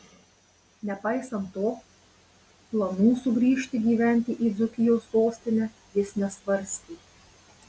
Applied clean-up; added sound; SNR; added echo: none; none; none; none.